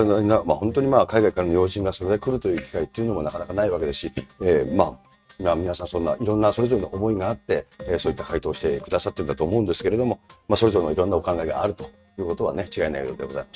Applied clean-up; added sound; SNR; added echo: neural mask model RNNoise.